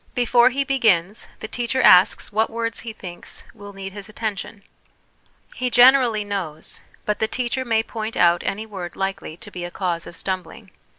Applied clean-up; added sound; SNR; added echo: none; none; none; none.